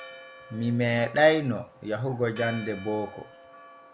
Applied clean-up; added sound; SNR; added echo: none; Church bell; 18 dB; none.